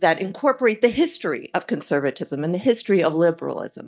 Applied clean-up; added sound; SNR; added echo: neural mask model DeepFilterNet 3.